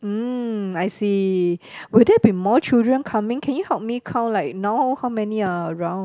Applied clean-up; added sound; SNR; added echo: none; none; none; none.